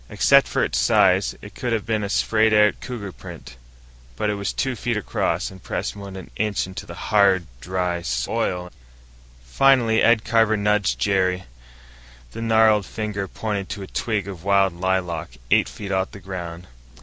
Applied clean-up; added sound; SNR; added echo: none; none; none; none.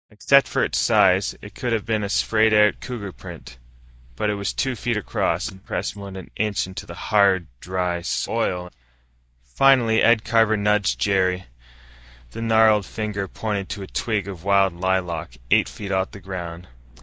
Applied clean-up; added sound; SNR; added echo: neural mask model DeepFilterNet 3.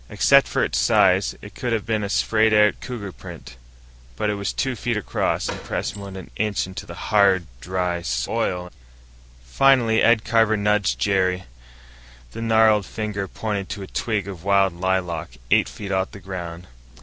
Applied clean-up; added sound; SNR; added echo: none; Door; 12 dB; none.